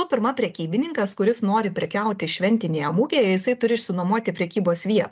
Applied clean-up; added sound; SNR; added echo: none; none; none; none.